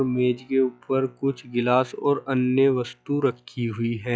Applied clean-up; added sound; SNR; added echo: classical method log-MMSE.